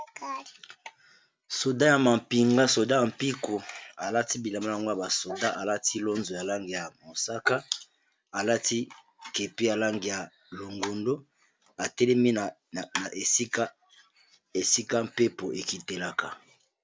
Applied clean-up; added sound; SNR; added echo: none; none; none; none.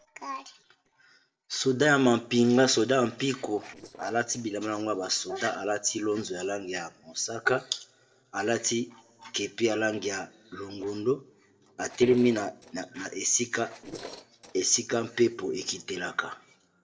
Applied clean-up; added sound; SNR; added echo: neural separator model SepFormer DNS4.